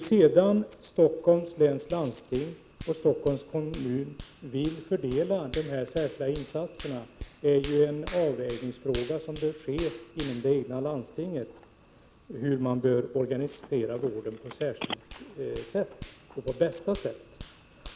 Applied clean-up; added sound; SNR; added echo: none; Telephone + Hands; 14 dB; none.